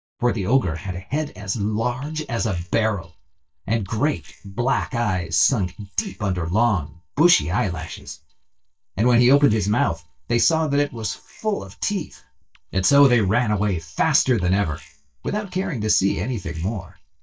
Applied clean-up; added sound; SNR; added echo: neural mask model DeepFilterNet 3.